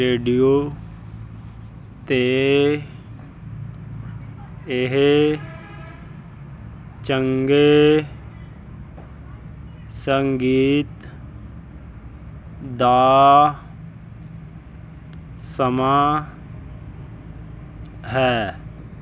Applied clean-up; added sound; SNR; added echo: none; none; none; none.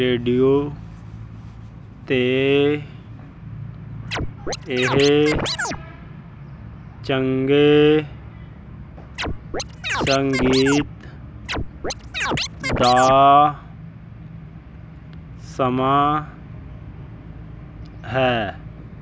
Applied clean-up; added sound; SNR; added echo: none; Scratching (performance technique); 4 dB; none.